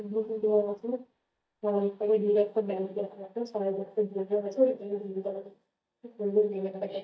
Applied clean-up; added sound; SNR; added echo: neural mask model DeepFilterNet 3.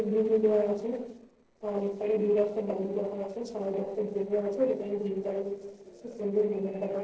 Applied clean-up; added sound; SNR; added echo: neural separator model SepFormer DNS4.